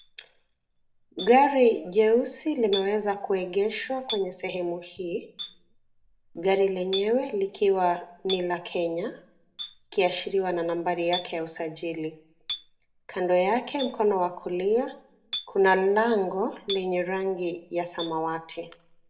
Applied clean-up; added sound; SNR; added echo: none; Chink, clink; 16 dB; reverberation time 0.4 s.